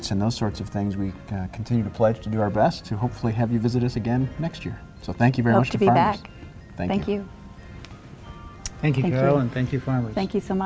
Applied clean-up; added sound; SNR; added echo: none; none; none; none.